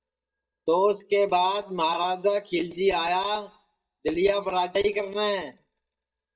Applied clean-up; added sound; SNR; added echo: neural mask model DeepFilterNet 3.